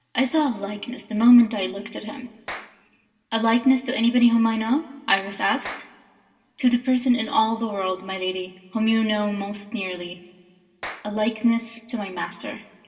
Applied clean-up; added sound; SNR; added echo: none; Clapping; 19 dB; reverberation time 1.7 s.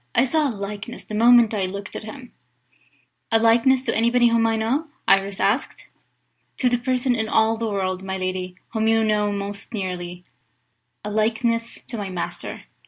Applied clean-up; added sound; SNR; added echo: none; none; none; none.